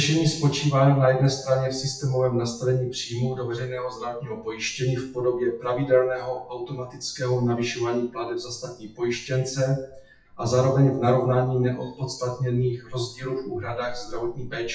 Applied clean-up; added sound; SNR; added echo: classical method WPE with log-MMSE.